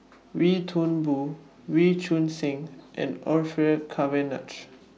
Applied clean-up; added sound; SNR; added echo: none; none; none; none.